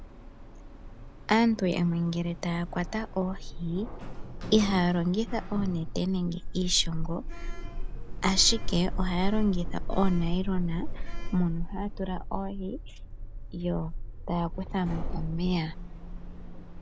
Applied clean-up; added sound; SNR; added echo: none; Sliding door; 2 dB; none.